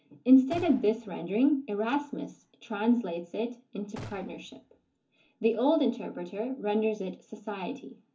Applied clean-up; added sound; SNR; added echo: none; Gunshot, gunfire; 19 dB; reverberation time 0.3 s.